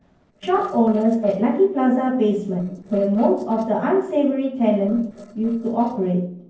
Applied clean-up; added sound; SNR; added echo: neural separator model SepFormer DNS4.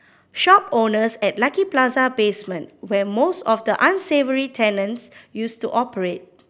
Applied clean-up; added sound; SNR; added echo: none; none; none; none.